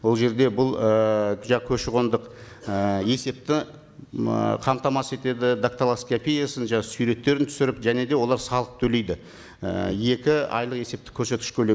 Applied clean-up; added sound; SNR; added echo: none; none; none; none.